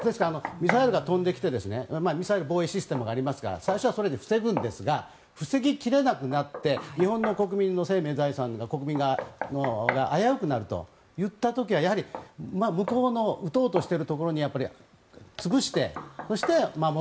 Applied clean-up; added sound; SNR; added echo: none; Knock; 13 dB; none.